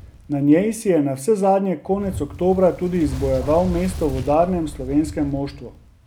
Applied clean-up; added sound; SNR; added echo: none; Fire; 13 dB; none.